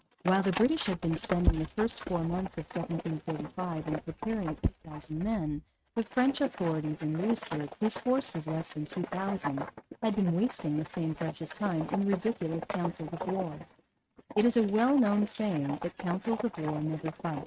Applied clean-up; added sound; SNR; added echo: neural mask model RNNoise.